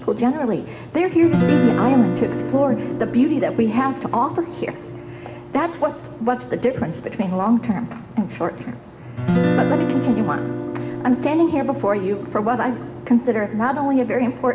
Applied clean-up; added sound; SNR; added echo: none; Guitar; 6 dB; reverberation time 1.8 s.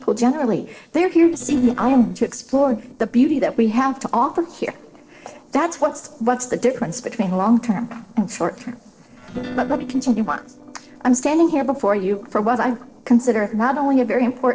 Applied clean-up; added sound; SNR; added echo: neural separator model SepFormer DNS4.